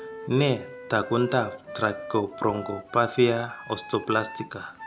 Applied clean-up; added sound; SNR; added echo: none; Wind instrument, woodwind instrument; 14 dB; none.